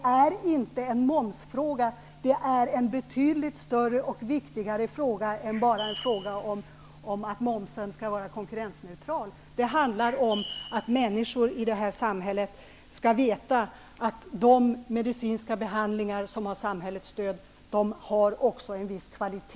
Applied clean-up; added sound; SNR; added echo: none; Bird; 14 dB; none.